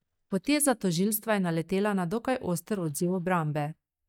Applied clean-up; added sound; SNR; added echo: neural mask model DeepFilterNet 3.